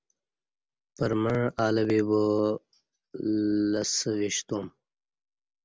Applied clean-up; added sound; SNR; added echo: none; none; none; none.